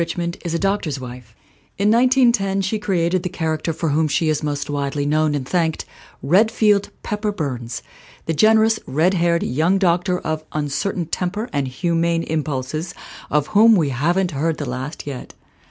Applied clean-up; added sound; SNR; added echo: none; none; none; none.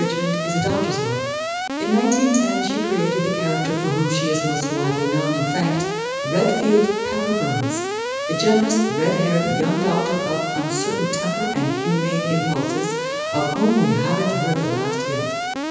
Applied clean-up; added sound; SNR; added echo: none; Alarm; 3 dB; reverberation time 1.1 s.